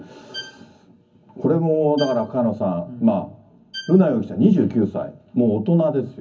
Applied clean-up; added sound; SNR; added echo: none; Bowed string instrument; 20 dB; reverberation time 0.4 s.